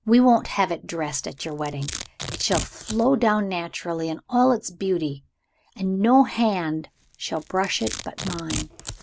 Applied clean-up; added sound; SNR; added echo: none; Domestic sounds, home sounds; 14 dB; none.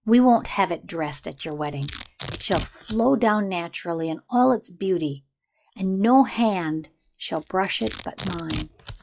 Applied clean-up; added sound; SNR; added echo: classical method log-MMSE.